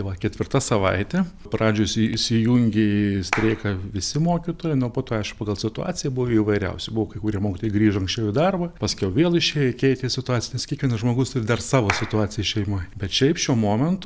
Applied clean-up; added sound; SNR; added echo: none; Clapping; 10 dB; none.